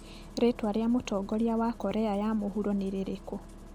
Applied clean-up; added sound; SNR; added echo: none; Engine starting; 16 dB; none.